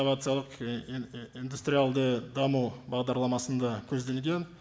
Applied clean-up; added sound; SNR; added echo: none; none; none; none.